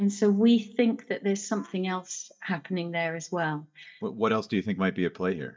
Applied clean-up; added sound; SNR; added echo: neural mask model DeepFilterNet 3.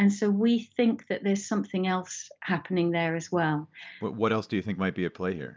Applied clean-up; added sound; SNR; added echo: none; none; none; none.